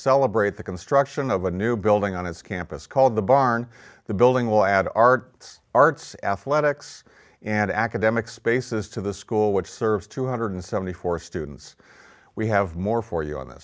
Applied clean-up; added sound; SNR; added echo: none; none; none; none.